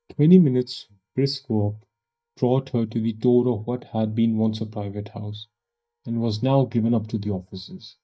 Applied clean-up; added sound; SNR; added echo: neural mask model DeepFilterNet 3.